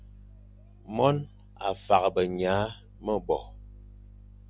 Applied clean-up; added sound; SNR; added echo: none; none; none; none.